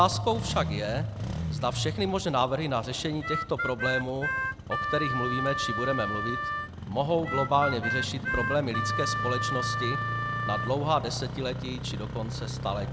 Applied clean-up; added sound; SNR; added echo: none; Engine starting + Harmonica; 2 dB; none.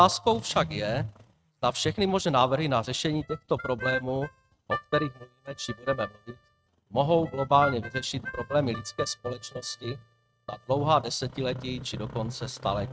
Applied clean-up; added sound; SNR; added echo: neural mask model RNNoise.